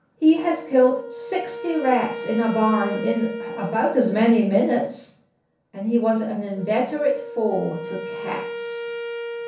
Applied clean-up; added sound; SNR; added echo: none; Wind instrument, woodwind instrument; 11 dB; reverberation time 0.6 s.